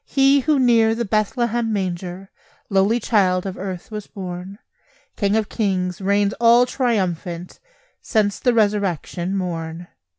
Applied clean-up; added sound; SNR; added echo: none; none; none; none.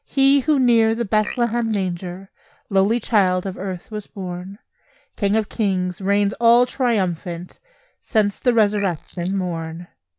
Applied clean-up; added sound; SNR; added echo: neural mask model Resemble Enhance denoiser.